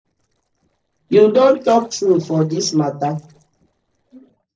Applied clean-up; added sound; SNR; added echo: neural separator model SepFormer DNS4.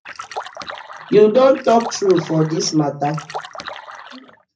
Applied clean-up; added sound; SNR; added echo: none; Splash, splatter; 15 dB; reverberation time 0.4 s.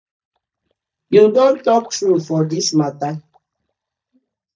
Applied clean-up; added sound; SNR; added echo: neural mask model DeepFilterNet 3.